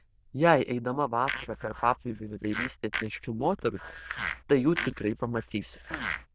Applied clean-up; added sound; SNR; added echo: neural diffusion model UNIVERSE++.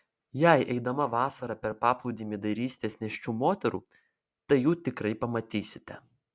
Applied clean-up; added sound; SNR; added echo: none; none; none; none.